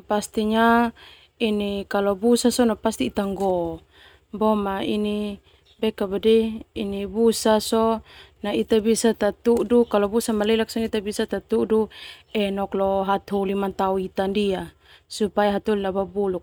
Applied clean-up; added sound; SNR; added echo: none; none; none; none.